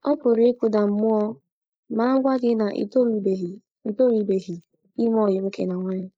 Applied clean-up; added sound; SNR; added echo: neural mask model Resemble Enhance denoiser.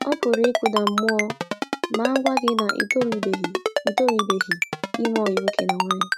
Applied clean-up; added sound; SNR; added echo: none; Ringtone; 0 dB; none.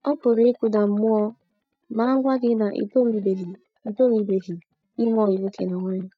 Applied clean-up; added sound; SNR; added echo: neural mask model DeepFilterNet 3.